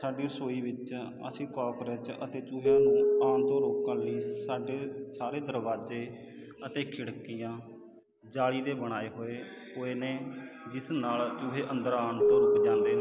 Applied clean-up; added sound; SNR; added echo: none; Keyboard (musical); -3 dB; none.